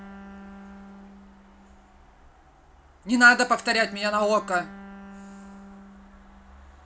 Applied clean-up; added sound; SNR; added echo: none; Bowed string instrument; 18 dB; none.